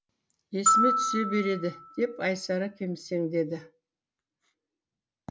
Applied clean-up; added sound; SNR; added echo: none; Glockenspiel; -2 dB; none.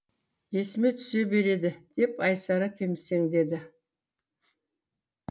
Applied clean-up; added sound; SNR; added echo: none; none; none; none.